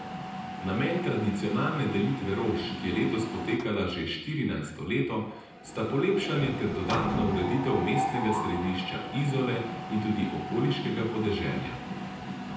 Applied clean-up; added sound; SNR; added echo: none; Mechanisms; 6 dB; reverberation time 0.9 s.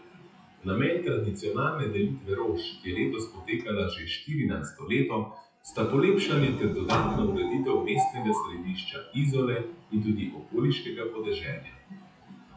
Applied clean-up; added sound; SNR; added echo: classical method WPE with log-MMSE.